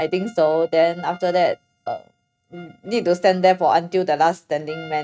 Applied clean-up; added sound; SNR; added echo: neural mask model RNNoise.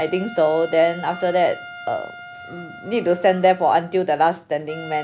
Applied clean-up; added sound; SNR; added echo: none; Trumpet; 17 dB; none.